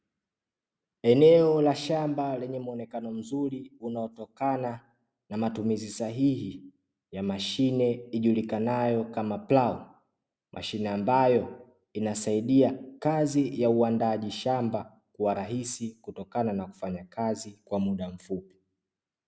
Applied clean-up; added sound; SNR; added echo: none; none; none; none.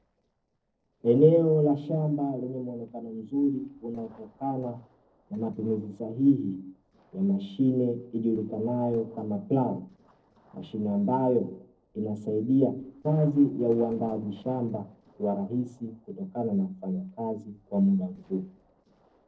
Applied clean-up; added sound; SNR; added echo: neural separator model SepFormer DNS4.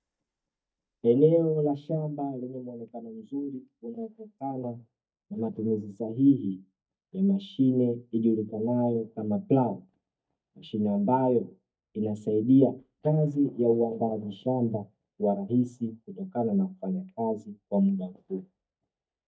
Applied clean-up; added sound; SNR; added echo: neural mask model DeepFilterNet 3.